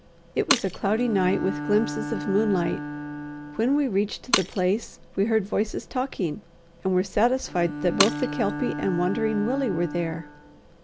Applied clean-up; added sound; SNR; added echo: none; Shatter + Bowed string instrument; 7 dB; none.